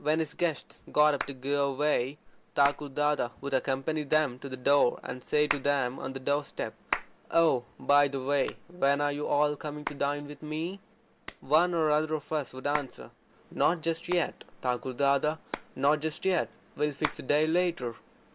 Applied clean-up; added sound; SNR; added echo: none; Hands; 15 dB; none.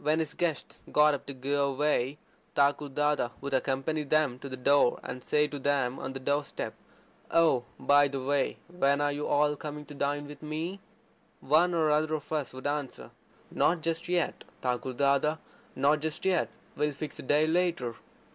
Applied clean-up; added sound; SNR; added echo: none; none; none; none.